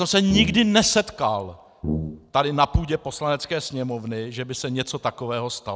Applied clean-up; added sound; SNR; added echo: none; Brass instrument; 5 dB; none.